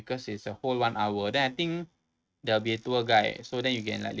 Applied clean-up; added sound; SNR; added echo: neural mask model RNNoise.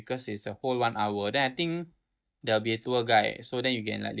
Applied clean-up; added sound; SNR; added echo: neural mask model DeepFilterNet 3.